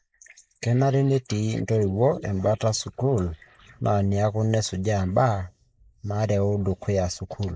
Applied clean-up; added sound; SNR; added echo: neural mask model Resemble Enhance denoiser.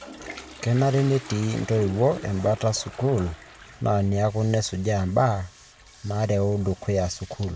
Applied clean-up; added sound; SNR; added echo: none; Toilet flush; 19 dB; none.